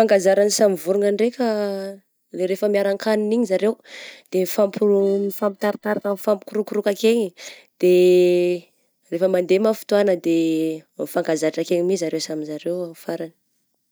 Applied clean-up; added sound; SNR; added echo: neural mask model DeepFilterNet 3.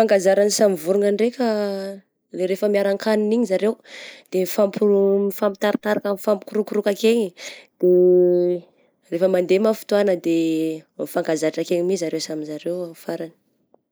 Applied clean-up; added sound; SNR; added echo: neural mask model Resemble Enhance denoiser.